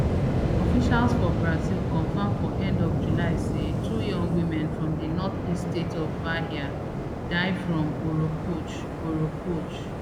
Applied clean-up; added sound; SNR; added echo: none; Waves, surf; -2 dB; none.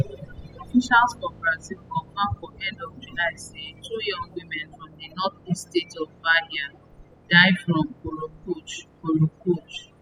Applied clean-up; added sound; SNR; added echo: classical method spectral subtraction.